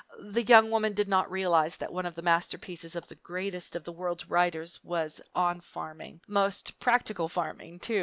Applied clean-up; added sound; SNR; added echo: none; none; none; none.